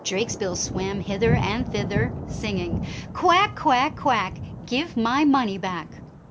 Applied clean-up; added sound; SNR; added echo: none; Thunder; 7 dB; none.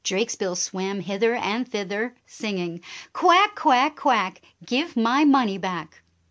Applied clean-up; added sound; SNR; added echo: none; none; none; none.